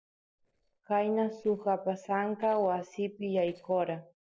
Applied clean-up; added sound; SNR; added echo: neural separator model SepFormer DNS4.